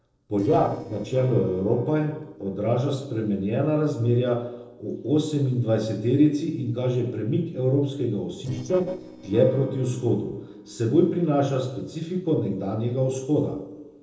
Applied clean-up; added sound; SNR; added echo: neural separator model SepFormer DNS4.